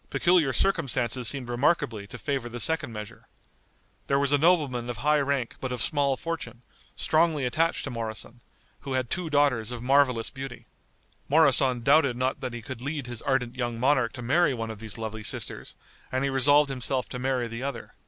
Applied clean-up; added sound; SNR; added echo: none; none; none; none.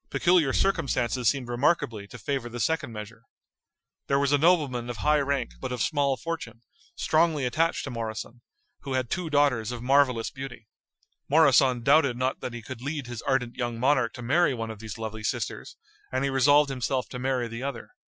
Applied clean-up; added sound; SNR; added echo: classical method Wiener filter.